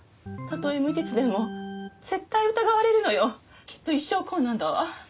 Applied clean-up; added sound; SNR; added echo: none; Organ; 12 dB; none.